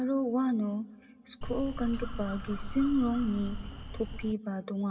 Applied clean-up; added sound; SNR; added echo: none; Crow; 6 dB; reverberation time 2.2 s.